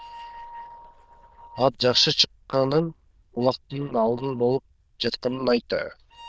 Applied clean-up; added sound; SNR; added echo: neural diffusion model UNIVERSE++.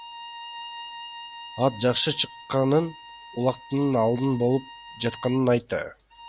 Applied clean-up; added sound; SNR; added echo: none; Bowed string instrument; 16 dB; none.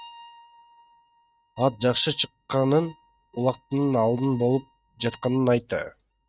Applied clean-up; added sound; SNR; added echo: neural mask model RNNoise.